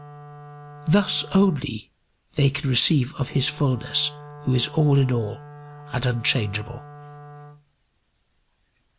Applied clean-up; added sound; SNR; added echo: none; Wind instrument, woodwind instrument; 19 dB; none.